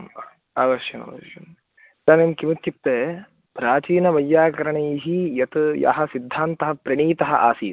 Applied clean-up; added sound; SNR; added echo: none; none; none; none.